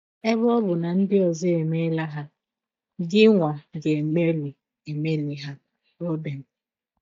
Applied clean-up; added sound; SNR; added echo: neural mask model DeepFilterNet 3.